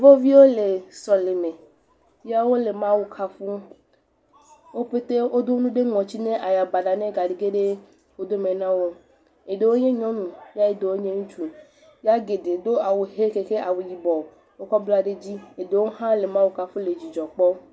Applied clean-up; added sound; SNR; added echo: none; none; none; none.